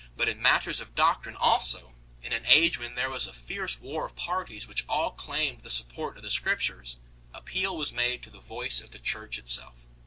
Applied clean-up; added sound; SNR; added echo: none; none; none; none.